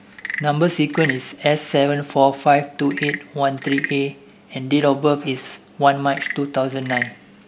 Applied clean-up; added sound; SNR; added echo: none; Wood / Percussion / Frog; 13 dB; none.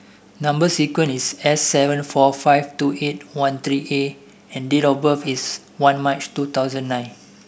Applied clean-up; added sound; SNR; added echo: none; none; none; none.